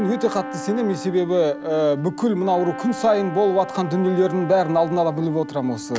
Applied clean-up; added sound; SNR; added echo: none; Brass instrument + Wind instrument, woodwind instrument; 12 dB; none.